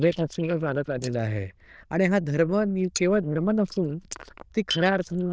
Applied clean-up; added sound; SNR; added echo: neural diffusion model UNIVERSE++.